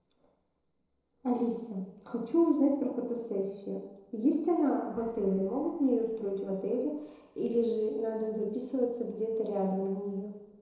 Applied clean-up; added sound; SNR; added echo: neural separator model SepFormer DNS4.